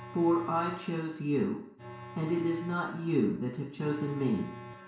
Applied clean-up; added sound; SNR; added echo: none; Alarm; 15 dB; reverberation time 0.6 s.